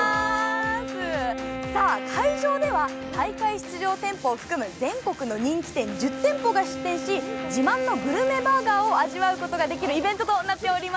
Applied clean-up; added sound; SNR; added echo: none; Wind instrument, woodwind instrument; 9 dB; none.